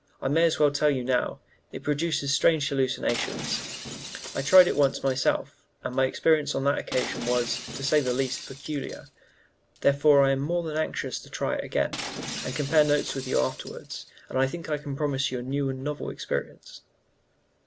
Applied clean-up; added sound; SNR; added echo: none; Shatter; 12 dB; none.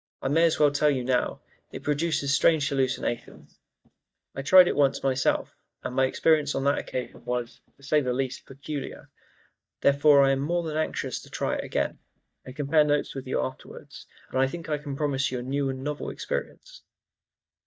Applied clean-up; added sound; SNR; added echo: neural mask model DeepFilterNet 3.